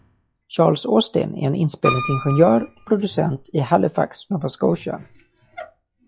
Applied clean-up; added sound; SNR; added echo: classical method log-MMSE.